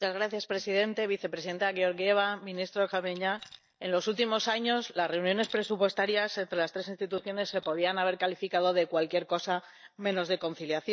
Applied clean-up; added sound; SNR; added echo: neural mask model DeepFilterNet 3.